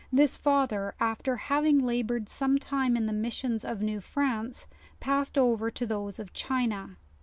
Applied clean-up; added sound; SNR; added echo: none; none; none; none.